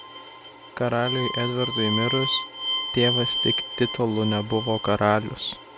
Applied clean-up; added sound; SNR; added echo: none; Bowed string instrument; 4 dB; none.